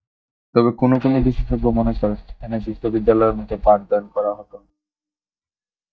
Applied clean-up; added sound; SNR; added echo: neural mask model DeepFilterNet 3.